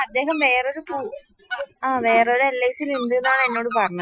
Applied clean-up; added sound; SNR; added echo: classical method Wiener filter.